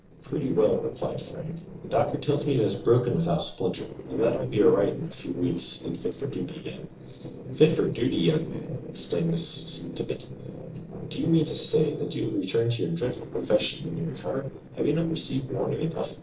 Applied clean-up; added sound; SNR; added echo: neural separator model SepFormer DNS4.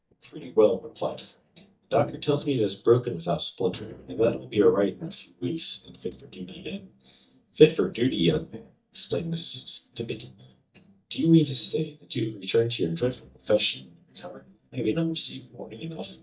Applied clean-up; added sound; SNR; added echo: neural mask model DeepFilterNet 3.